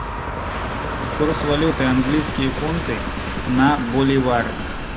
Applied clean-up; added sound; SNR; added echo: none; Train; 4 dB; none.